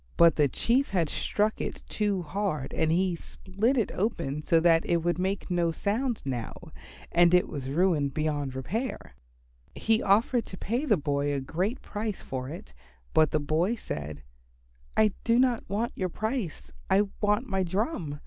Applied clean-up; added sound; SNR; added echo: none; none; none; none.